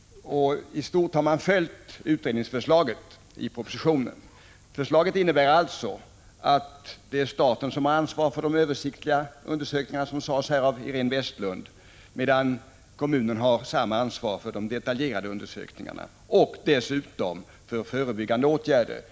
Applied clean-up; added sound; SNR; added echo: none; none; none; none.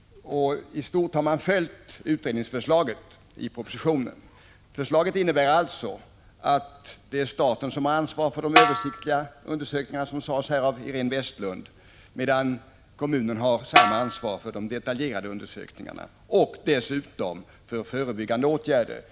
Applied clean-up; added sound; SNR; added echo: none; Snare drum; -4 dB; none.